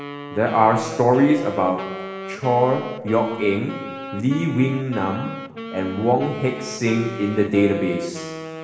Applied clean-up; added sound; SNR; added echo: none; Wind instrument, woodwind instrument; 10 dB; reverberation time 1.4 s.